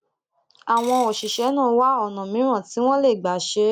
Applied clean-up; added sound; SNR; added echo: none; Coin (dropping); 19 dB; none.